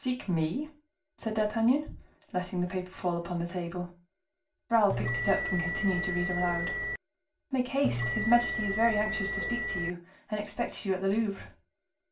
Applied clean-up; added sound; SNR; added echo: none; Bell; 2 dB; reverberation time 0.3 s.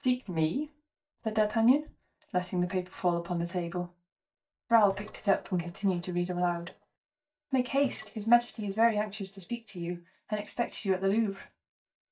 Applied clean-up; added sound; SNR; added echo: neural mask model DeepFilterNet 3.